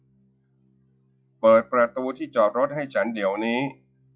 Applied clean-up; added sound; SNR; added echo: classical method log-MMSE.